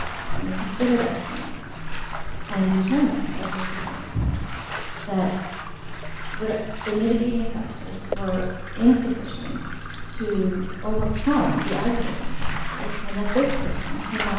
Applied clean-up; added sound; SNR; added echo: none; Bathtub (filling or washing); 2 dB; reverberation time 1.1 s.